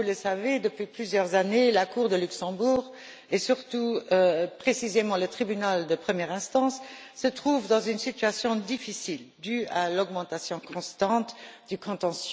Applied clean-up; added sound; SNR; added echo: none; none; none; none.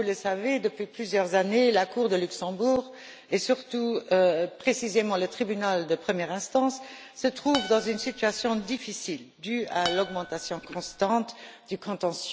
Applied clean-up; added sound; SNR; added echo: none; Acoustic guitar; 11 dB; none.